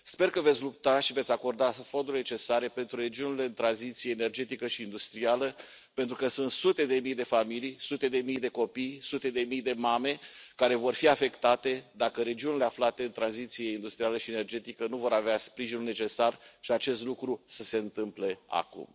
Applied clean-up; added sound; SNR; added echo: none; none; none; none.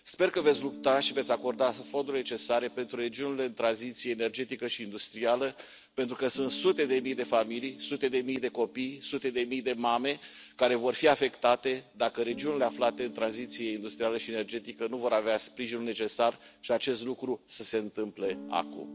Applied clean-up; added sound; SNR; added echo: none; Guitar; 18 dB; none.